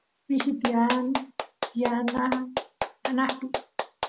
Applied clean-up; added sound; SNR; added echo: none; Clapping; 5 dB; none.